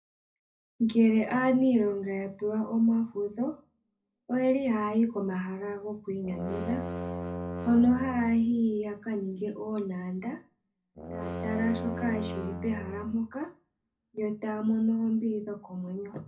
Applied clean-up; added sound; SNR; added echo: none; Brass instrument; 8 dB; reverberation time 0.4 s.